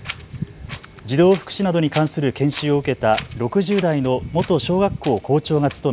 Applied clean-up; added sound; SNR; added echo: none; Wind; 15 dB; none.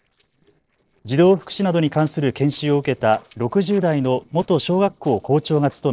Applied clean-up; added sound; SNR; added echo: neural separator model SepFormer DNS4.